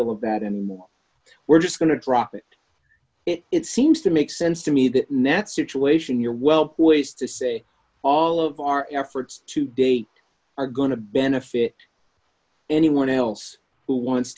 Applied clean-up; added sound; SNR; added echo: none; none; none; none.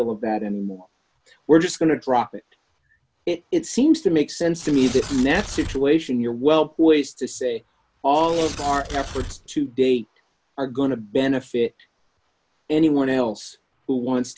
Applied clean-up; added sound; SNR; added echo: none; Tearing; 11 dB; none.